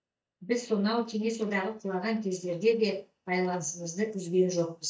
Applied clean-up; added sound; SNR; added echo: neural mask model DeepFilterNet 3.